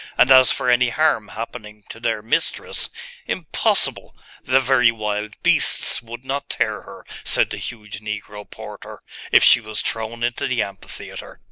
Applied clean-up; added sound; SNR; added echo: none; none; none; none.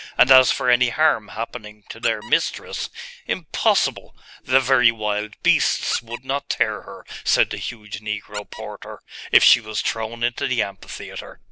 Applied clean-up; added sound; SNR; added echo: none; Squeak; 19 dB; none.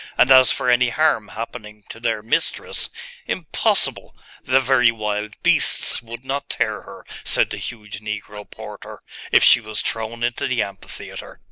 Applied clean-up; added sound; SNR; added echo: neural separator model SepFormer DNS4.